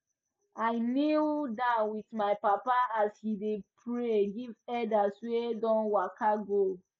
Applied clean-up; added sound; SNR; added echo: none; none; none; none.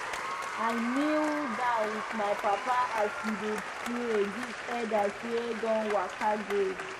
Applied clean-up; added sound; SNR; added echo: none; Applause; 5 dB; none.